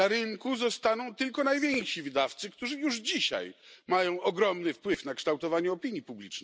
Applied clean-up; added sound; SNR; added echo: none; none; none; none.